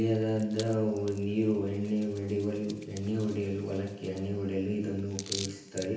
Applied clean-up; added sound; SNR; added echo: none; Hands; 16 dB; reverberation time 0.9 s.